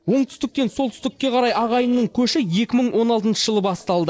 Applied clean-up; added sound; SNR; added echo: neural separator model SepFormer DNS4.